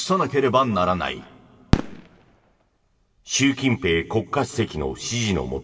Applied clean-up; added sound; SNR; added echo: none; Fireworks; 9 dB; reverberation time 1.6 s.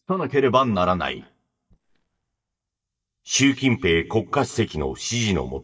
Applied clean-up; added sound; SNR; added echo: neural mask model DeepFilterNet 3.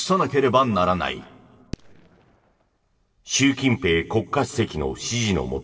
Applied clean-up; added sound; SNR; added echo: neural separator model SepFormer DNS4.